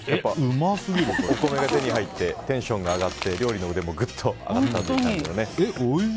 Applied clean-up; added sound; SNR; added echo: none; Crushing / Wood; 14 dB; none.